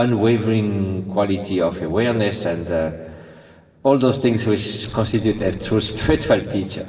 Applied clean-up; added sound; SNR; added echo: neural separator model SepFormer DNS4.